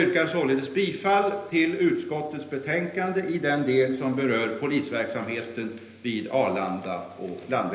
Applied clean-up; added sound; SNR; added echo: none; none; none; reverberation time 1.4 s.